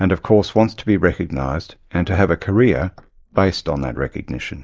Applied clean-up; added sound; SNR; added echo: neural mask model Resemble Enhance denoiser.